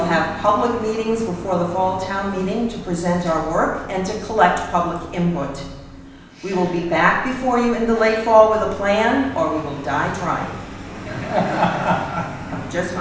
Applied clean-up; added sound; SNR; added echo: none; Vehicle; 15 dB; reverberation time 0.9 s.